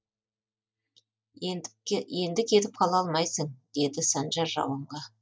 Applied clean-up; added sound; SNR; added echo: neural mask model DeepFilterNet 3.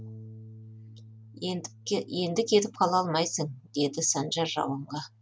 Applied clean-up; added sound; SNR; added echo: none; Bass guitar; 20 dB; none.